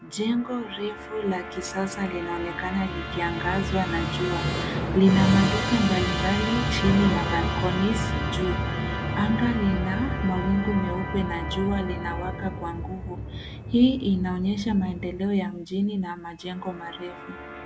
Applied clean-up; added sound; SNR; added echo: none; Musical instrument; 3 dB; none.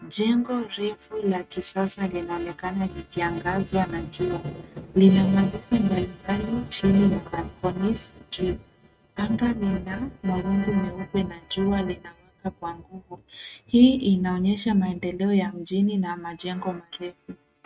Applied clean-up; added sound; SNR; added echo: neural mask model RNNoise.